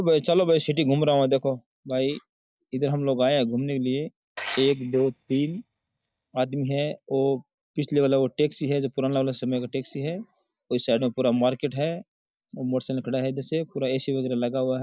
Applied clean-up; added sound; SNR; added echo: neural mask model DeepFilterNet 3.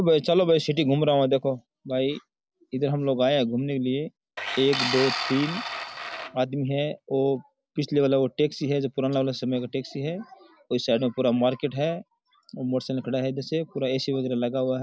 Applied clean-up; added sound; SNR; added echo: none; Tools; 7 dB; none.